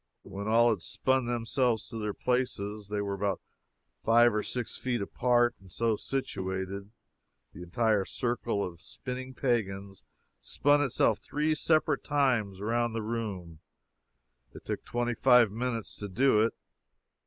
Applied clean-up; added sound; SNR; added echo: neural mask model Resemble Enhance denoiser.